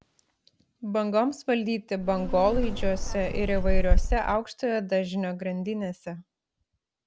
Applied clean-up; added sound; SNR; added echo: none; Insect; -4 dB; none.